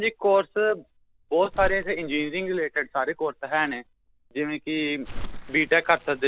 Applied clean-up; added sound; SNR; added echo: none; Crumpling, crinkling; 12 dB; none.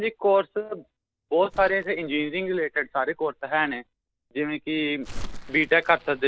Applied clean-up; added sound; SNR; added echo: neural mask model DeepFilterNet 3.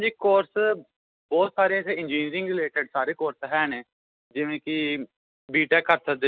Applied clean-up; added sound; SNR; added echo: none; none; none; none.